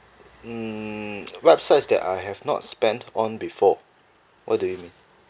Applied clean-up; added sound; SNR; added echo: none; none; none; none.